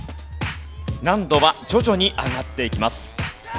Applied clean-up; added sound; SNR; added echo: none; none; none; none.